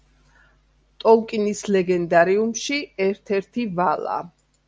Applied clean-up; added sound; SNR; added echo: none; none; none; none.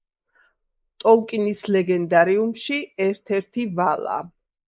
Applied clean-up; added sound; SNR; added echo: neural mask model Resemble Enhance denoiser.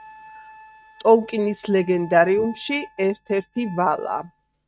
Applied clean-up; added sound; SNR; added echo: neural mask model RNNoise.